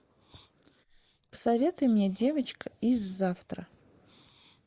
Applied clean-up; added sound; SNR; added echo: neural mask model Resemble Enhance denoiser.